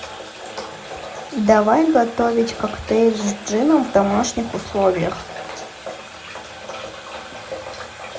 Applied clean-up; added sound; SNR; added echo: none; none; none; none.